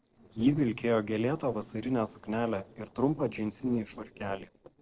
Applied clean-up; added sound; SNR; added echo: neural separator model SepFormer DNS4.